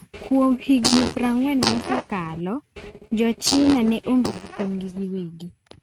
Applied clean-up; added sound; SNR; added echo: neural mask model RNNoise.